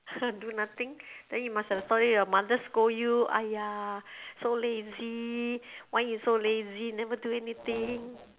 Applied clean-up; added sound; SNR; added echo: none; none; none; none.